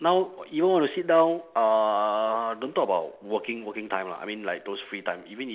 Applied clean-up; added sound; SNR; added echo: none; none; none; none.